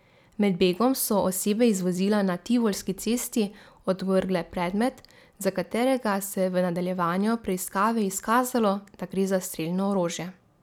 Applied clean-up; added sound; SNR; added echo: none; none; none; none.